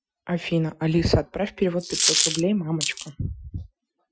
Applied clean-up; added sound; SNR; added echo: classical method Wiener filter.